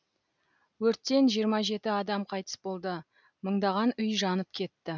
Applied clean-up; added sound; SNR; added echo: none; none; none; none.